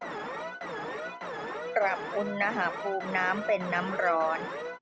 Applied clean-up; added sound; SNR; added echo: none; Alarm; 5 dB; none.